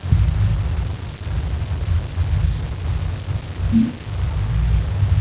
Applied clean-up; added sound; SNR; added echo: none; none; none; none.